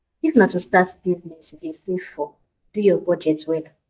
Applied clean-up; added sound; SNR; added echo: neural mask model DeepFilterNet 3.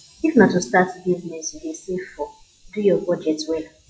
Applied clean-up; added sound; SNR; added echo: classical method log-MMSE.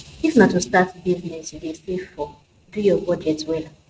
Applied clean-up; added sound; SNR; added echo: neural mask model RNNoise.